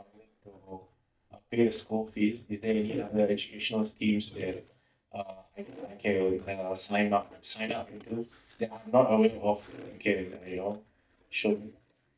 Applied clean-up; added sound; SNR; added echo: neural mask model DeepFilterNet 3.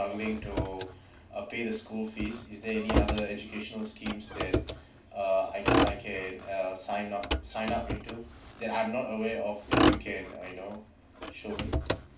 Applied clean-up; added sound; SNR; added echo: none; Motor vehicle (road); -2 dB; reverberation time 0.3 s.